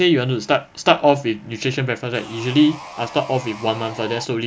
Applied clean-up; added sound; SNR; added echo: none; Sawing; 16 dB; none.